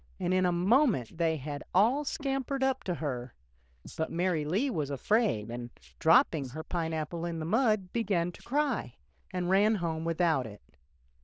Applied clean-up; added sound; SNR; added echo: neural diffusion model UNIVERSE++.